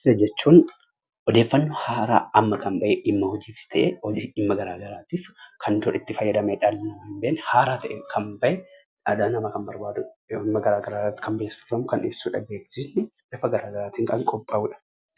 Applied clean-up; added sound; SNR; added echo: none; none; none; none.